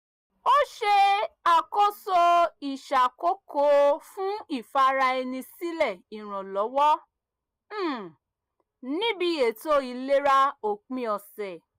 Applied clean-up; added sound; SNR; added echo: none; none; none; none.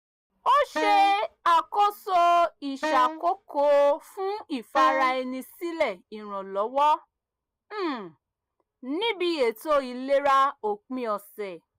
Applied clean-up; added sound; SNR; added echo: none; Wind instrument, woodwind instrument; 7 dB; none.